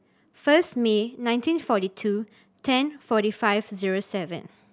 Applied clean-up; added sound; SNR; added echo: none; none; none; none.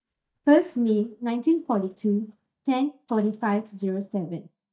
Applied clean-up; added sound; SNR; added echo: neural mask model DeepFilterNet 3.